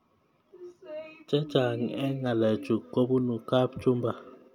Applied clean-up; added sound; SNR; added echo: none; none; none; none.